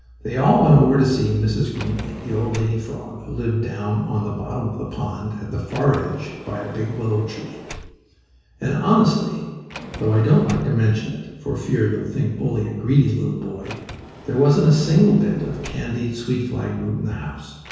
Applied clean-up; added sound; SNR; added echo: none; Sliding door; 20 dB; reverberation time 1.2 s.